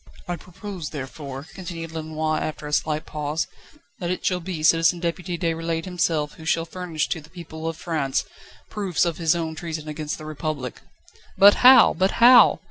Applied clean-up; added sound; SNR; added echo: none; none; none; none.